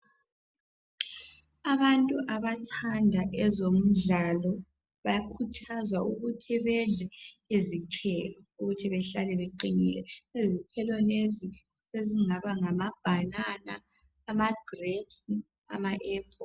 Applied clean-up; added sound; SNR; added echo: none; none; none; none.